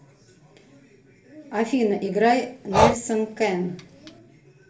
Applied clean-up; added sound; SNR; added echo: none; Breathing; 1 dB; reverberation time 0.3 s.